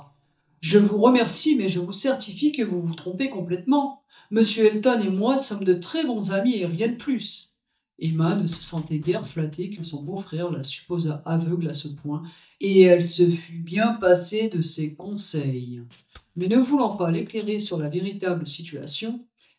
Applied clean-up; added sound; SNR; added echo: neural mask model DeepFilterNet 3.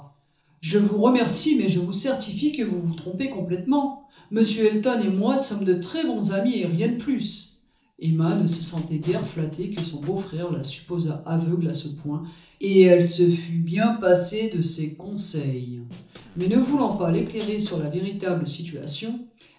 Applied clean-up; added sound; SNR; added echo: neural separator model SepFormer DNS4.